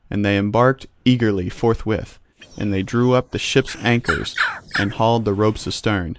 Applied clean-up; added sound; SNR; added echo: neural mask model Resemble Enhance denoiser.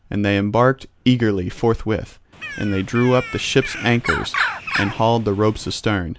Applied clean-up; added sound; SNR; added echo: none; Bird; 7 dB; none.